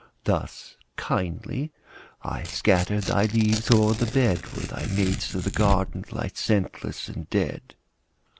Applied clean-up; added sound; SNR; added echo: none; Tearing; 9 dB; none.